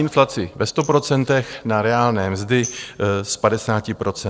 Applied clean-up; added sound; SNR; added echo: neural separator model SepFormer DNS4.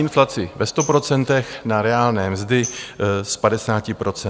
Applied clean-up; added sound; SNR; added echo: none; Tambourine; 18 dB; none.